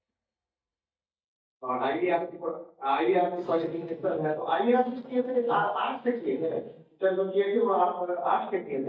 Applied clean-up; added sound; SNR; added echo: neural mask model DeepFilterNet 3.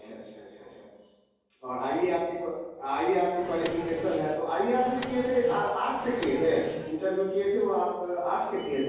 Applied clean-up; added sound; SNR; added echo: none; Microwave oven; 11 dB; reverberation time 1.3 s.